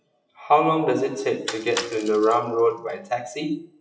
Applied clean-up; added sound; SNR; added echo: classical method WPE with log-MMSE.